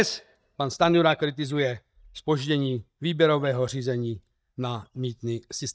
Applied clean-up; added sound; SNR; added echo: neural mask model DeepFilterNet 3.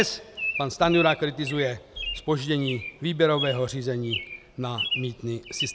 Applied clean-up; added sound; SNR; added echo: none; Bird vocalization, bird call, bird song; 8 dB; none.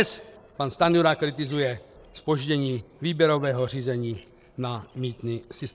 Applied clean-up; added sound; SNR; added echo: neural separator model SepFormer DNS4.